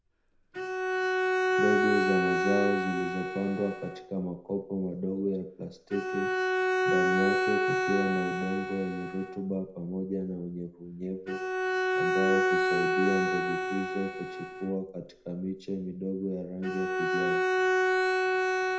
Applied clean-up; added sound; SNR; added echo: none; Bowed string instrument; -3 dB; reverberation time 0.4 s.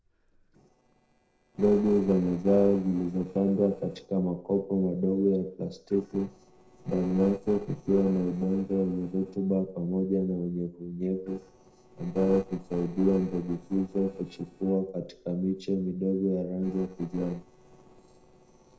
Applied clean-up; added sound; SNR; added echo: neural separator model SepFormer DNS4.